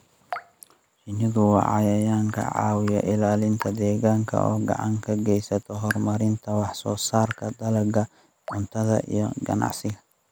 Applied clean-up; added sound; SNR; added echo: none; Raindrop / Drip; 19 dB; none.